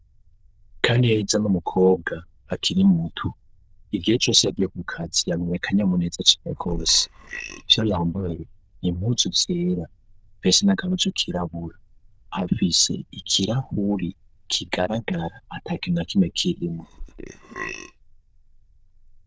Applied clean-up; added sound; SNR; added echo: neural diffusion model UNIVERSE++.